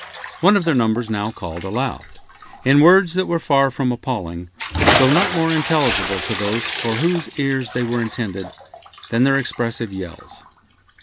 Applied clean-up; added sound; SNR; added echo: none; Bathtub (filling or washing) / Splash, splatter; 7 dB; none.